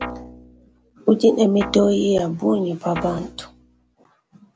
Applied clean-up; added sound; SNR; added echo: none; Guitar; 14 dB; none.